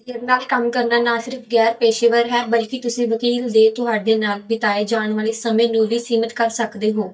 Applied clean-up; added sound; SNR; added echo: neural mask model DeepFilterNet 3.